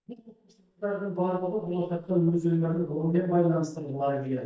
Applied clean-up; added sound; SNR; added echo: neural mask model DeepFilterNet 3.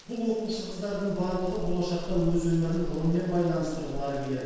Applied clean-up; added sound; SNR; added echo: none; Rain; 8 dB; reverberation time 1.2 s.